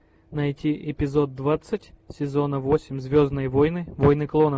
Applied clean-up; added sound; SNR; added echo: none; none; none; none.